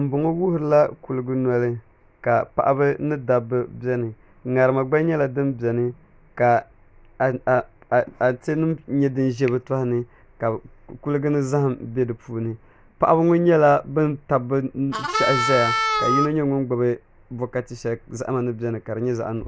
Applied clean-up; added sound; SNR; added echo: none; Harmonica; 0 dB; none.